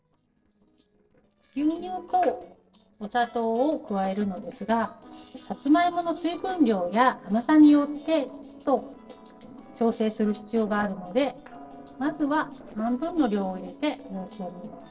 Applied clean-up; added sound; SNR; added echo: neural separator model SepFormer DNS4.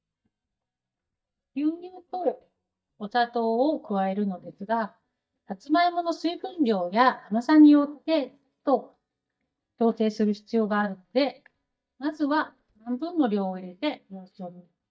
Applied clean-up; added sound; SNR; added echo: neural mask model DeepFilterNet 3.